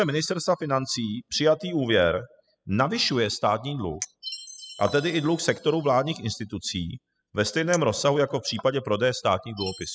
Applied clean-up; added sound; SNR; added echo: classical method spectral subtraction.